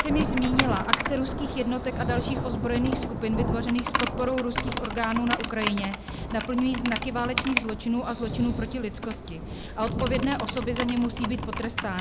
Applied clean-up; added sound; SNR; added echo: none; Thunder / Rain + Computer keyboard; 2 dB; none.